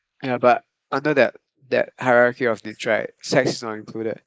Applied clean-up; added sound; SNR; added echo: neural mask model Resemble Enhance denoiser.